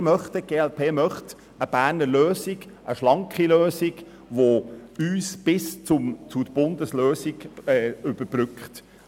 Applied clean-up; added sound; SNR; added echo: none; none; none; none.